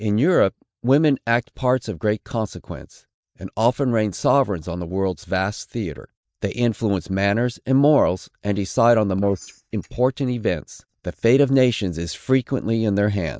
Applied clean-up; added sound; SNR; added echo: neural mask model DeepFilterNet 3.